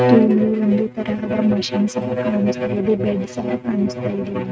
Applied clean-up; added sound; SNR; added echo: neural mask model RNNoise.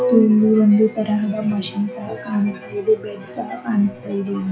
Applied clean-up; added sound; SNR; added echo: classical method log-MMSE.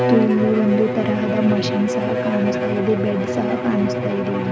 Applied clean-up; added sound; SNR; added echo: none; Bowed string instrument; 1 dB; none.